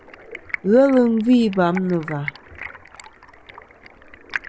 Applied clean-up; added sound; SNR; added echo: none; Stream; 15 dB; none.